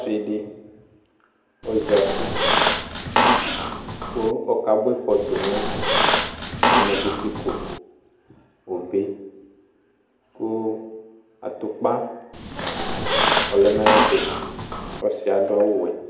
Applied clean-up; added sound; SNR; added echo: none; Squeak; -3 dB; reverberation time 0.7 s.